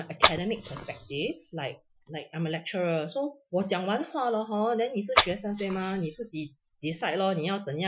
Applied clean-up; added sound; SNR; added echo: classical method Wiener filter.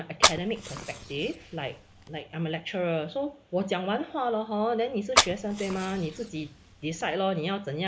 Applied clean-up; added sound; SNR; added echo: none; Fire; 0 dB; none.